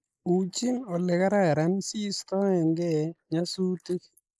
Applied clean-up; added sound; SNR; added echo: neural mask model Resemble Enhance denoiser.